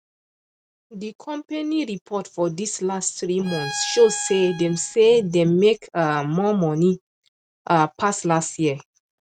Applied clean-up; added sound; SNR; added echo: none; Bowed string instrument; 14 dB; none.